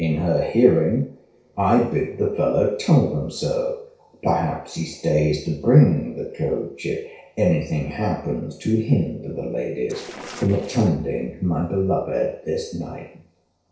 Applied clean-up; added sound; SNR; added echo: neural separator model SepFormer DNS4.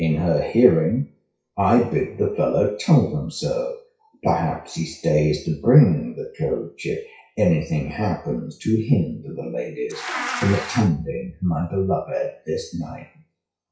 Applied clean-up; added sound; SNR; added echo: classical method WPE with log-MMSE.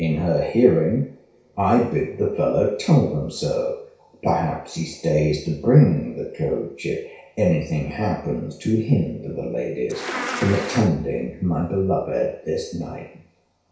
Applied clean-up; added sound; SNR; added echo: none; Insect; 7 dB; reverberation time 0.6 s.